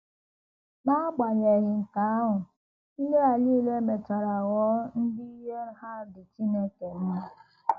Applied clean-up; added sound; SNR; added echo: none; none; none; none.